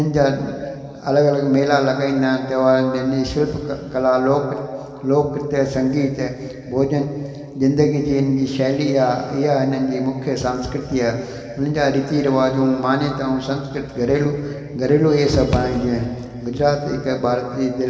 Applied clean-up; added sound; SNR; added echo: none; none; none; reverberation time 2.5 s.